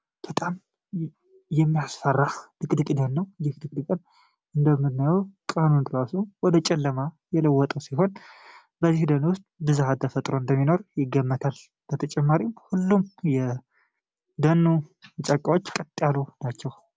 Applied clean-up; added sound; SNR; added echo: none; none; none; none.